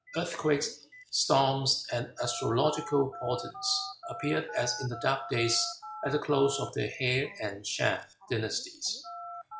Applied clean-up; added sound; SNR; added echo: classical method log-MMSE.